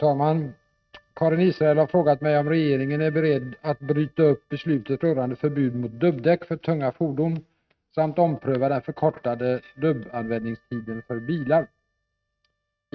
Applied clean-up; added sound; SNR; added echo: neural mask model RNNoise.